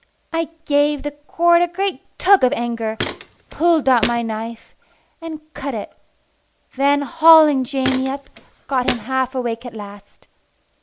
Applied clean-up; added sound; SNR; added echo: none; Walk, footsteps; 10 dB; none.